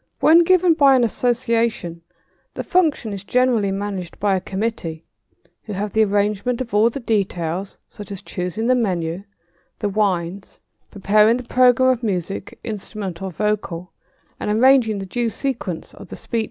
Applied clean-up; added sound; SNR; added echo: none; none; none; none.